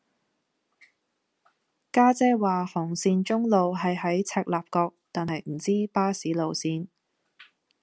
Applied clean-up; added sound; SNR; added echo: none; none; none; none.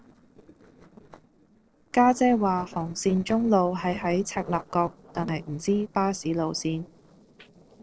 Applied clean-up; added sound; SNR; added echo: neural separator model SepFormer DNS4.